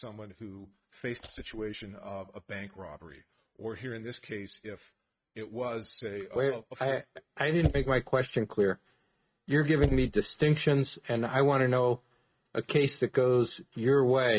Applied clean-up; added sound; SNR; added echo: neural mask model RNNoise.